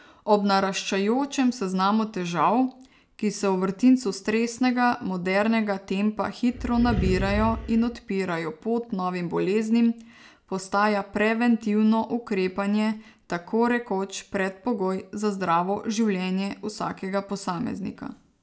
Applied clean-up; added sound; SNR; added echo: none; Animal; 6 dB; none.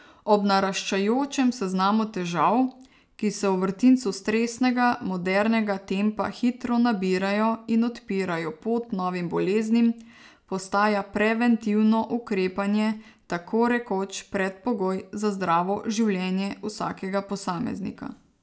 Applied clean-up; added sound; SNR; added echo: none; none; none; none.